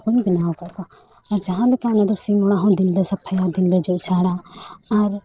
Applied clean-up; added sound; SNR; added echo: neural separator model SepFormer DNS4.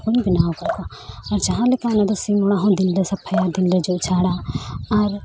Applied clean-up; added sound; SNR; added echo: none; Drip; 14 dB; none.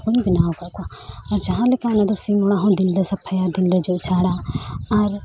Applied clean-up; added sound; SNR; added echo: none; none; none; none.